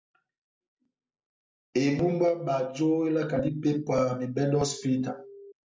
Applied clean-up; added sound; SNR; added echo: none; Telephone; 18 dB; none.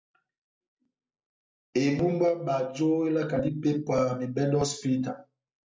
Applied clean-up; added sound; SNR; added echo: none; none; none; none.